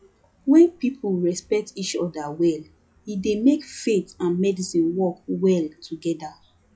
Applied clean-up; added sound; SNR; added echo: classical method log-MMSE.